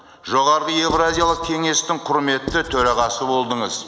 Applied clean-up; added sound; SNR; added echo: none; Writing; 12 dB; none.